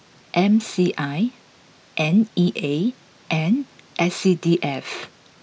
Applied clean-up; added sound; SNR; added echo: none; none; none; none.